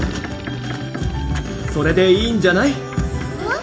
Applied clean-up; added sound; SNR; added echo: none; Boat, Water vehicle; 18 dB; reverberation time 0.4 s.